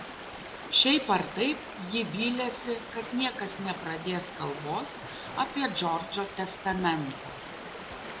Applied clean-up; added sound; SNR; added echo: none; Stream; 11 dB; none.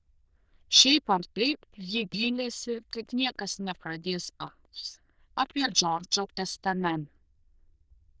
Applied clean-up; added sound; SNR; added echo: neural diffusion model UNIVERSE++.